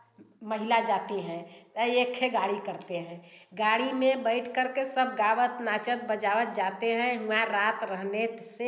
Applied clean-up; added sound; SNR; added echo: none; none; none; none.